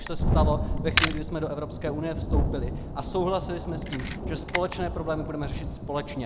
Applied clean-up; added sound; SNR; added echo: none; Thunderstorm + Camera; -3 dB; none.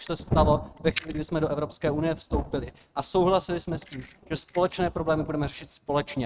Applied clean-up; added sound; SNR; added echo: neural mask model RNNoise.